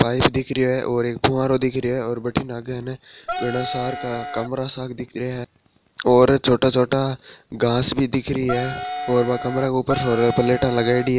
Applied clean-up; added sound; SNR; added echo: none; Wind instrument, woodwind instrument; 8 dB; none.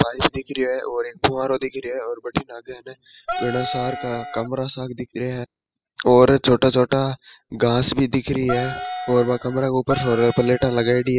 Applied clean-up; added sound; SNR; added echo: classical method spectral subtraction.